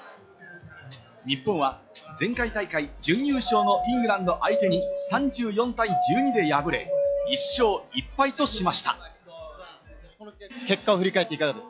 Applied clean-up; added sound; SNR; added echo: classical method log-MMSE.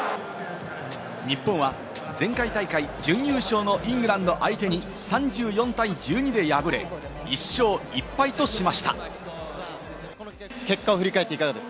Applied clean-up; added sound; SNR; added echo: none; none; none; none.